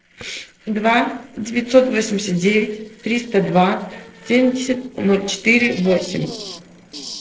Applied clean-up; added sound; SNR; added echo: neural separator model SepFormer DNS4.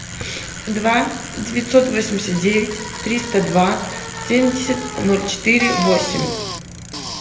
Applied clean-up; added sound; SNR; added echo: none; Bicycle; 8 dB; reverberation time 0.7 s.